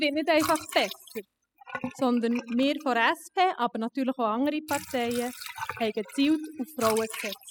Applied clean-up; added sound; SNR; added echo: classical method spectral subtraction.